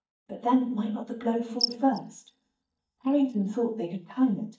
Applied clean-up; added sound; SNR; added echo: neural mask model DeepFilterNet 3.